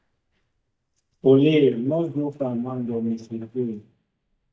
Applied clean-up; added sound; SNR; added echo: neural mask model DeepFilterNet 3.